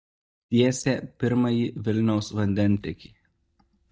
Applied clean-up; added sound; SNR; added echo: neural mask model DeepFilterNet 3.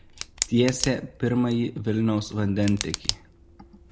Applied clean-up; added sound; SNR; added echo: none; Tick; 10 dB; none.